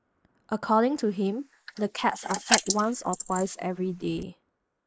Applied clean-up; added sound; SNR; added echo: neural mask model Resemble Enhance denoiser.